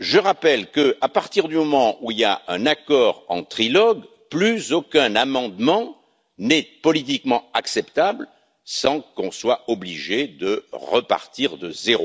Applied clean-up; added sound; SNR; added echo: none; none; none; none.